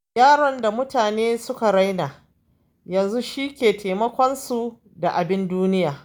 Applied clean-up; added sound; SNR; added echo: none; none; none; none.